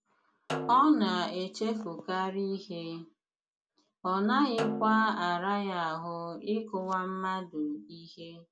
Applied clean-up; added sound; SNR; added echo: none; Snare drum; 12 dB; none.